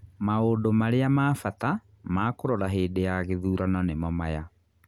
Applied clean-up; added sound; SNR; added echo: none; none; none; none.